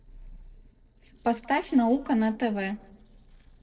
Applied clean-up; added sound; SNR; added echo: neural separator model SepFormer DNS4.